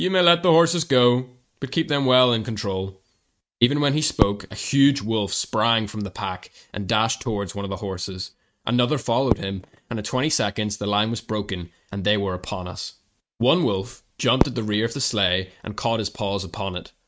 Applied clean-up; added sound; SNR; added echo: neural mask model RNNoise.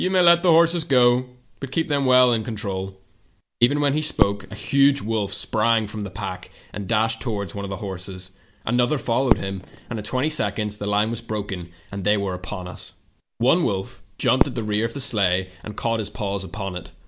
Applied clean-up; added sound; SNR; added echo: none; Fireworks; 10 dB; none.